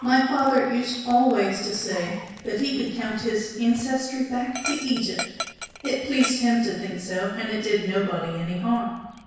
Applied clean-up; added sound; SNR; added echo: none; Dog; 15 dB; reverberation time 1.1 s.